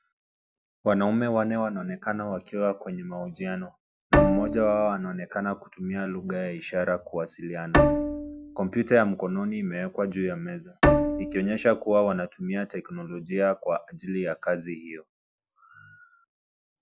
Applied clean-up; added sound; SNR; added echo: none; Bowed string instrument; -2 dB; none.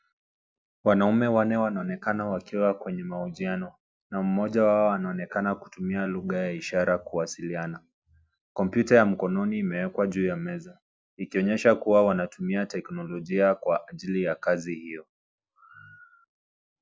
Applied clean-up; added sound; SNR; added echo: none; none; none; none.